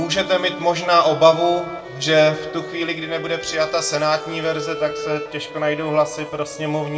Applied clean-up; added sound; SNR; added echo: none; Bowed string instrument; 13 dB; reverberation time 0.9 s.